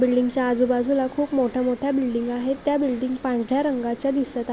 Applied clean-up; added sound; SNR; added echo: none; none; none; none.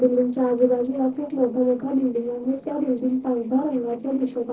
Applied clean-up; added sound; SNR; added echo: neural separator model SepFormer DNS4.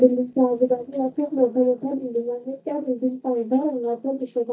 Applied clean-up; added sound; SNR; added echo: neural mask model DeepFilterNet 3.